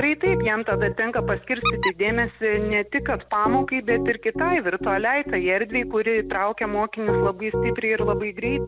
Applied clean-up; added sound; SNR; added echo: none; Piano + Squeak; 4 dB; none.